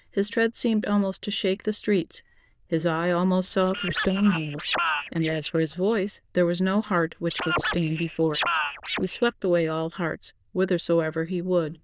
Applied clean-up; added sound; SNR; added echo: neural diffusion model UNIVERSE++.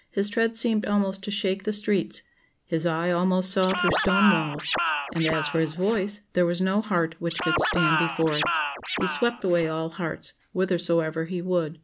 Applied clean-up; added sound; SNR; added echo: none; Scratching (performance technique); 2 dB; none.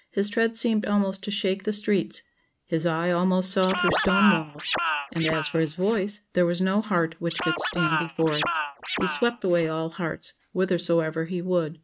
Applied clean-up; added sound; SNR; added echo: neural mask model RNNoise.